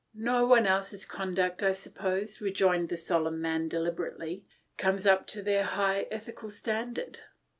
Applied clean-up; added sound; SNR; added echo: none; none; none; none.